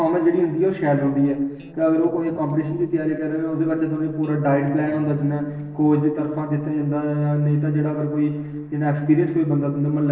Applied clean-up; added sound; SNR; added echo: neural separator model SepFormer DNS4.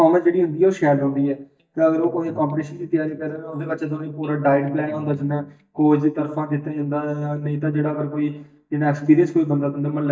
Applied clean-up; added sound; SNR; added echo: neural mask model DeepFilterNet 3.